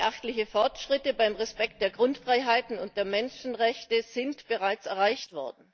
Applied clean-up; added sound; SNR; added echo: neural mask model DeepFilterNet 3.